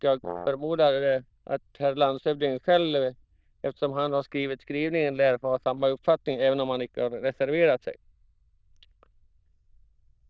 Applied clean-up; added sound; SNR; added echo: neural diffusion model UNIVERSE++.